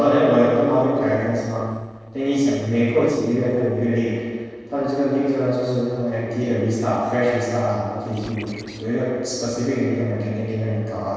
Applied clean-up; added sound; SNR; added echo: neural separator model SepFormer DNS4.